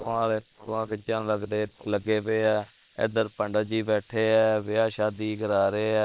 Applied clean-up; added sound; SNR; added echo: neural separator model SepFormer WHAM!.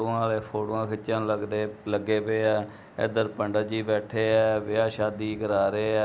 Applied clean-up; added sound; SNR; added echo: none; none; none; none.